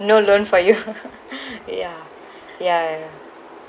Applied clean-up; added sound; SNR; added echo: none; none; none; none.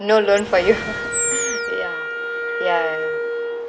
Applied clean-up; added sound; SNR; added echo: none; Wind instrument, woodwind instrument + Animal; 2 dB; none.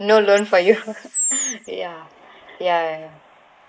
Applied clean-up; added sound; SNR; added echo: neural mask model Resemble Enhance denoiser.